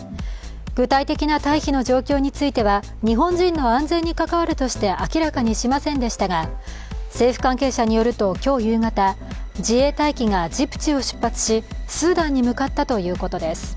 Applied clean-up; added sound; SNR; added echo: none; none; none; none.